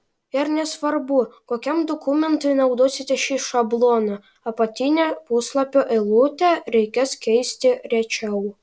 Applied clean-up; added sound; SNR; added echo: none; none; none; none.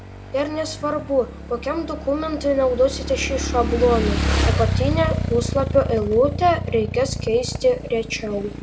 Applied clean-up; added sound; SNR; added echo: none; Motorcycle / Engine; 4 dB; reverberation time 1.8 s.